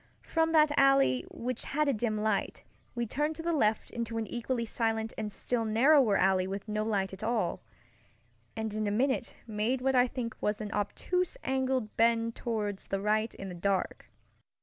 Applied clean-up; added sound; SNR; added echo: none; none; none; none.